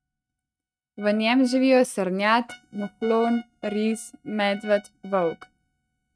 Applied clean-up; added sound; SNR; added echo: neural mask model RNNoise.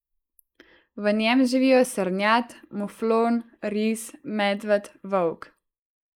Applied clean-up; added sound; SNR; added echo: neural mask model Resemble Enhance denoiser.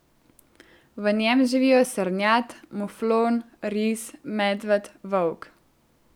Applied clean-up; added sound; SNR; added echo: none; none; none; none.